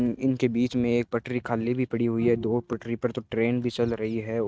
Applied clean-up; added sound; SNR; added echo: neural mask model RNNoise.